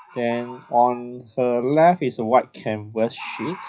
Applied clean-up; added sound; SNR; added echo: classical method WPE with log-MMSE.